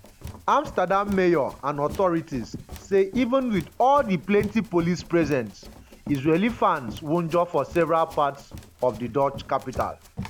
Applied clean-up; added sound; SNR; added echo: none; Run; 17 dB; none.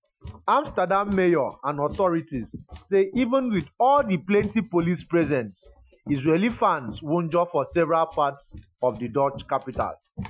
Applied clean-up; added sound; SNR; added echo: classical method Wiener filter.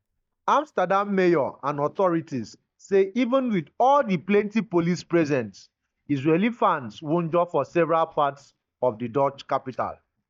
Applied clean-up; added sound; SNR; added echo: neural mask model DeepFilterNet 3.